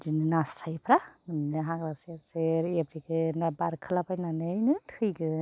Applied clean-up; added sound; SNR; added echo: none; none; none; none.